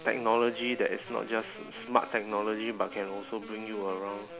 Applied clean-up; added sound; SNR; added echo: none; Wind instrument, woodwind instrument; 15 dB; none.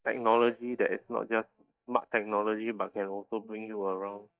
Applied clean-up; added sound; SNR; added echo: neural mask model DeepFilterNet 3.